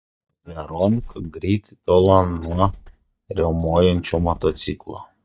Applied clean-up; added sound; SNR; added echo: neural mask model DeepFilterNet 3.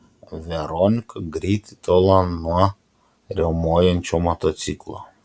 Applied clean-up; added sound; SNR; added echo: none; none; none; none.